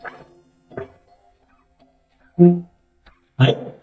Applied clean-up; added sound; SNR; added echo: neural mask model DeepFilterNet 3.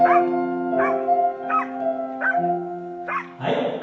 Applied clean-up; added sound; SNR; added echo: none; Dog; 8 dB; reverberation time 1.2 s.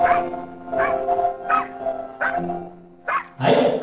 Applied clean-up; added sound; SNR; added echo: neural separator model SepFormer DNS4.